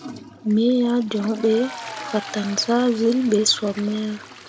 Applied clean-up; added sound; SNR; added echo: none; Cheering + Toilet flush; 16 dB; none.